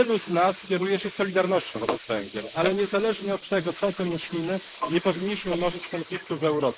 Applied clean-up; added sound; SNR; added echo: neural mask model Resemble Enhance denoiser.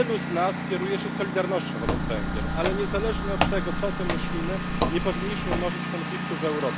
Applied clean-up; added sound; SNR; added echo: none; Engine + Walk, footsteps; -2 dB; none.